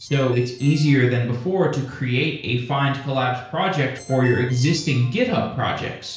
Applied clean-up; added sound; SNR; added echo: neural separator model SepFormer DNS4.